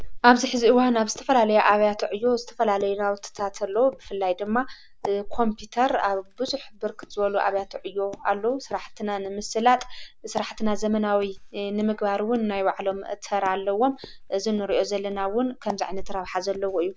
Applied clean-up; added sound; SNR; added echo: none; Walk, footsteps; 13 dB; none.